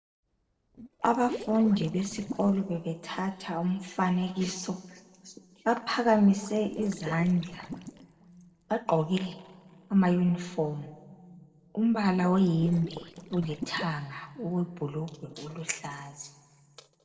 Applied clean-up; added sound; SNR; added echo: neural separator model SepFormer DNS4.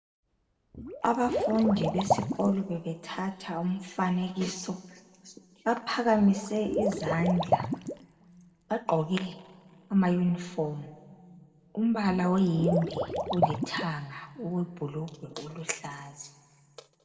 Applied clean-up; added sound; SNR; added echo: none; Liquid; 4 dB; reverberation time 1.2 s.